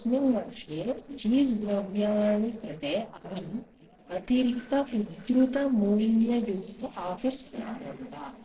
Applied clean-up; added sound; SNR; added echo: neural separator model SepFormer DNS4.